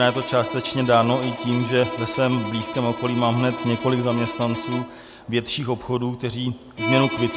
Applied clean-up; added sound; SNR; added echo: none; Bowed string instrument; 9 dB; none.